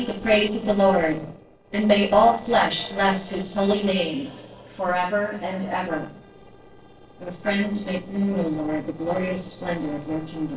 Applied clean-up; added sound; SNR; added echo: neural separator model SepFormer DNS4.